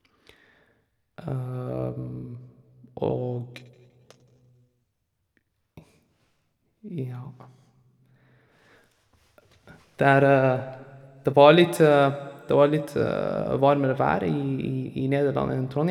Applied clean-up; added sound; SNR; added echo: none; none; none; reverberation time 1.5 s.